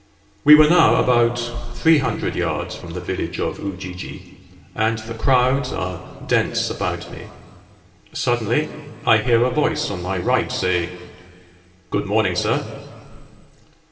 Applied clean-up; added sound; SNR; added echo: none; none; none; reverberation time 2.0 s.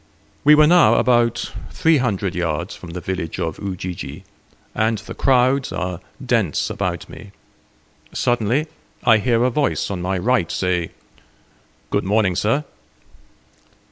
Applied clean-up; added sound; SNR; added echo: none; none; none; none.